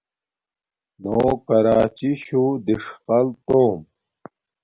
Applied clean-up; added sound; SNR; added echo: none; none; none; none.